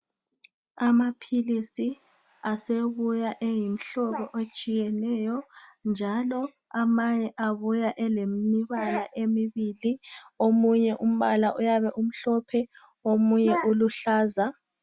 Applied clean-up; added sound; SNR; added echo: none; none; none; none.